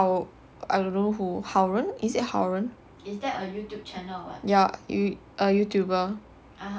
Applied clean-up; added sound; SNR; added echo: none; none; none; none.